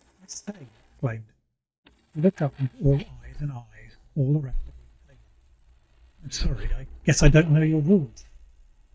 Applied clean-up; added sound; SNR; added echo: neural mask model DeepFilterNet 3.